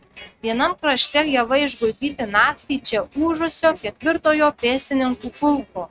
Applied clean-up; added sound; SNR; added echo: neural mask model RNNoise.